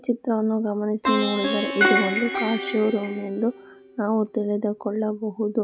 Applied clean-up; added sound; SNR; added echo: none; Plucked string instrument; 3 dB; none.